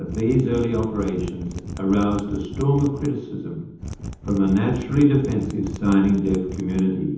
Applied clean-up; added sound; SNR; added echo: none; Mechanisms; 11 dB; reverberation time 0.8 s.